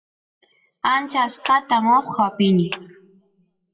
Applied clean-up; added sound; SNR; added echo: classical method WPE with log-MMSE.